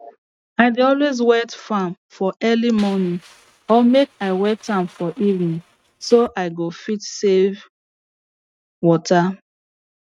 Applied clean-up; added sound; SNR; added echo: neural mask model RNNoise.